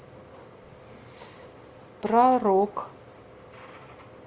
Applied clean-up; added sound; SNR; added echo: none; none; none; none.